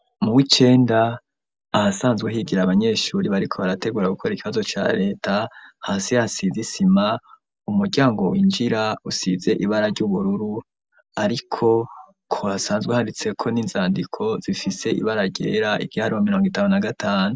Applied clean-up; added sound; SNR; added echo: none; none; none; none.